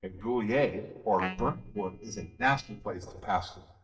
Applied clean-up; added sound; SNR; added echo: neural mask model DeepFilterNet 3.